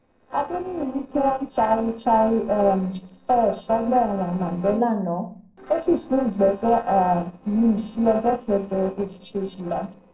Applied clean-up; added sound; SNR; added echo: neural separator model SepFormer DNS4.